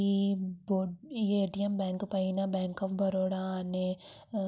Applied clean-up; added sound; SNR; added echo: none; none; none; none.